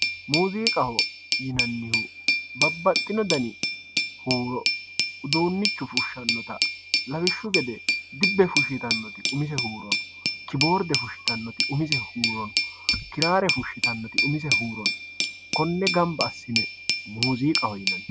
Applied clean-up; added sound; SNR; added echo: none; Glass; -1 dB; none.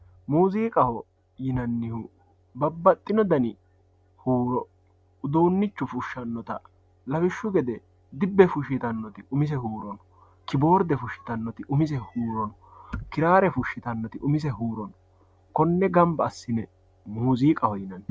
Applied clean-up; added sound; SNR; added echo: none; none; none; none.